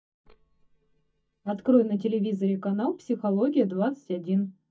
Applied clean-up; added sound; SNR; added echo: neural mask model DeepFilterNet 3.